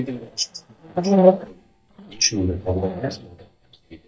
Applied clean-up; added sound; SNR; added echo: neural mask model DeepFilterNet 3.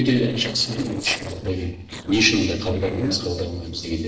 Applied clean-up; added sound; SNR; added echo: neural separator model SepFormer DNS4.